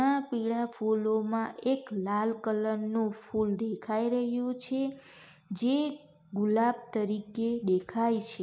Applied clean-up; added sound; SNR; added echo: none; none; none; none.